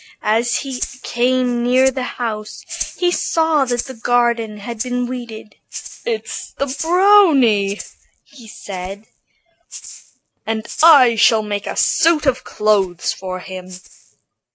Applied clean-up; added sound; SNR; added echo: neural mask model RNNoise.